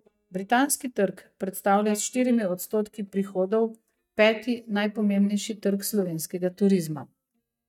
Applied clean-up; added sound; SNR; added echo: neural mask model DeepFilterNet 3.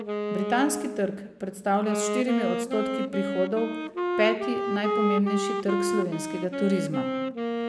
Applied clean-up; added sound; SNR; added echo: none; Wind instrument, woodwind instrument; 1 dB; none.